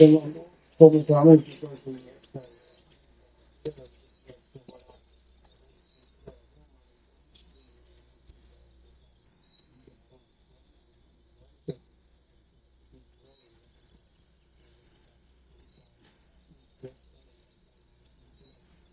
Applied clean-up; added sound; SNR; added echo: neural mask model DeepFilterNet 3.